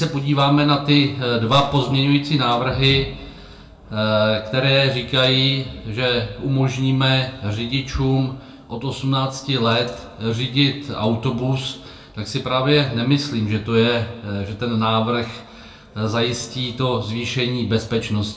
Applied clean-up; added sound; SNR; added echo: none; none; none; reverberation time 0.3 s.